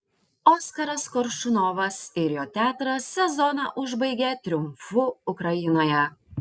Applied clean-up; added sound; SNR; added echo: none; none; none; none.